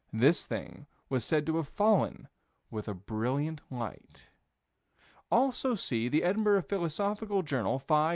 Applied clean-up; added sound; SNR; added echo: none; none; none; none.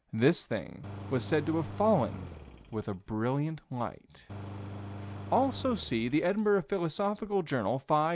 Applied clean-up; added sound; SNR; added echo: none; Engine; 12 dB; none.